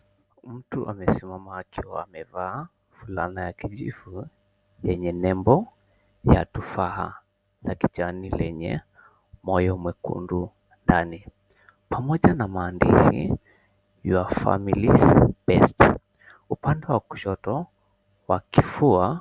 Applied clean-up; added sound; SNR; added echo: none; none; none; none.